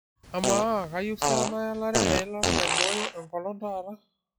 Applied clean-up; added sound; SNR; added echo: classical method log-MMSE.